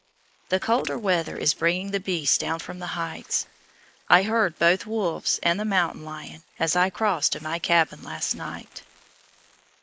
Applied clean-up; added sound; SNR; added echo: neural mask model Resemble Enhance denoiser.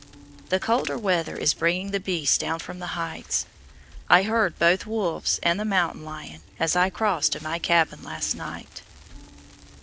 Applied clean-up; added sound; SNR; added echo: none; Bicycle + Crackle; 20 dB; none.